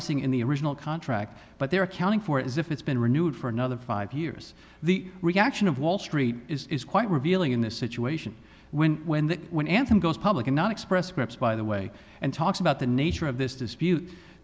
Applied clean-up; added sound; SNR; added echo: none; none; none; none.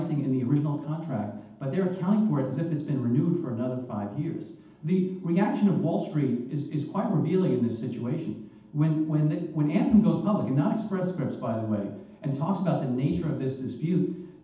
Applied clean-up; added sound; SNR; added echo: none; none; none; reverberation time 0.8 s.